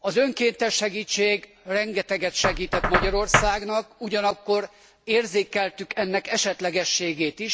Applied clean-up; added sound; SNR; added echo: none; Knock; 7 dB; none.